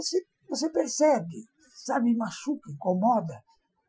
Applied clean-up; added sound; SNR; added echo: classical method Wiener filter.